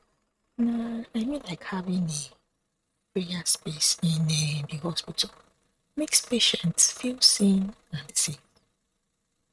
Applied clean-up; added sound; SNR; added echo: neural mask model RNNoise.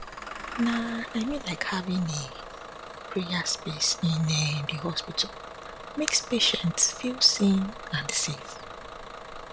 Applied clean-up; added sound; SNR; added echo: none; Engine starting / Bus; 12 dB; none.